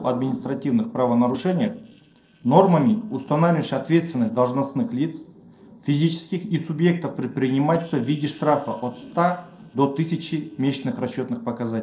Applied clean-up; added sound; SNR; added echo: neural separator model SepFormer DNS4.